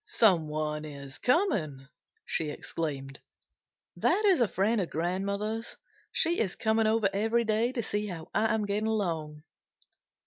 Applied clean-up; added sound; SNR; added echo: none; none; none; none.